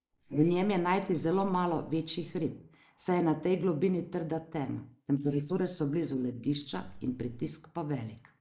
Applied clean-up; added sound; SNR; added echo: neural mask model Resemble Enhance denoiser.